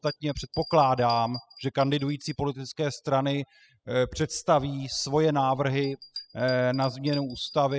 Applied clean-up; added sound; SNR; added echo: classical method spectral subtraction.